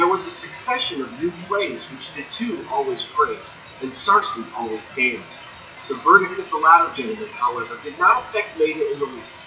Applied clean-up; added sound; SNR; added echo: classical method WPE with log-MMSE.